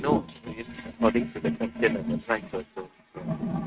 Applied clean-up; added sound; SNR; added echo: neural mask model RNNoise.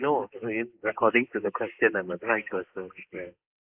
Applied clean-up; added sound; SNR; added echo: neural mask model Resemble Enhance denoiser.